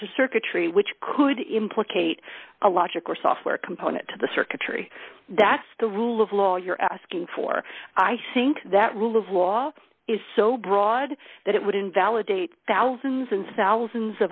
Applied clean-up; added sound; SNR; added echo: none; none; none; none.